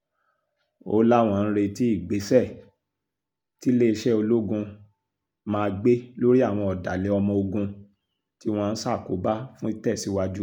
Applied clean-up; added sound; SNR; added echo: none; none; none; none.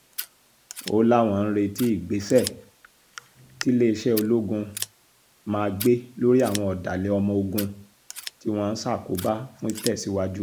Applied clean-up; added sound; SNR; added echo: none; Scissors; 15 dB; none.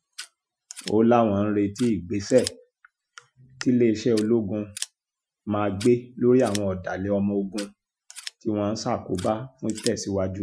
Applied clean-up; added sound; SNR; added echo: classical method Wiener filter.